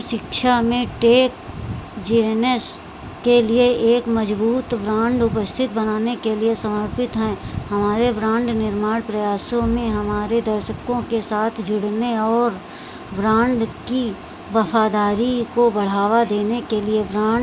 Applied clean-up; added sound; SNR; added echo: none; Bowed string instrument; 16 dB; none.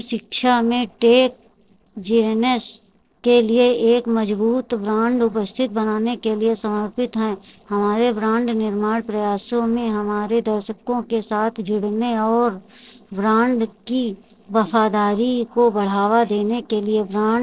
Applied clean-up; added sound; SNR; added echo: neural separator model SepFormer DNS4.